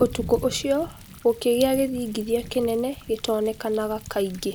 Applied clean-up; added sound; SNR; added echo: none; Thunder; 14 dB; none.